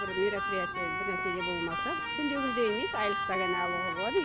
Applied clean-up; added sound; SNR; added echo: none; Keyboard (musical); 0 dB; none.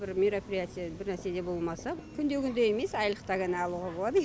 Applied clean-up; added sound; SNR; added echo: none; none; none; none.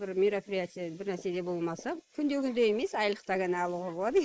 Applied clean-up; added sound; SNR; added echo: neural mask model Resemble Enhance denoiser.